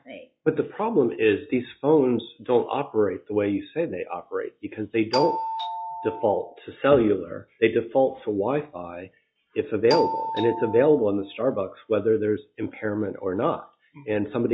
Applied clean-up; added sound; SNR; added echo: classical method log-MMSE.